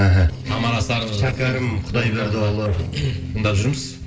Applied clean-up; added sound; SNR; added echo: neural separator model SepFormer DNS4.